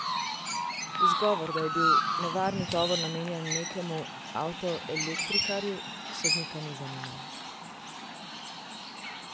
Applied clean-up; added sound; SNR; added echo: none; Chirp, tweet; -3 dB; none.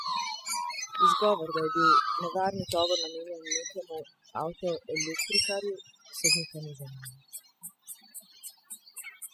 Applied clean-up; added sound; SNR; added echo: classical method spectral subtraction.